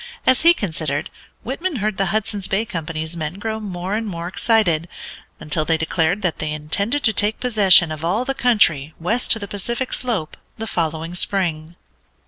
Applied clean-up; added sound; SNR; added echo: none; none; none; none.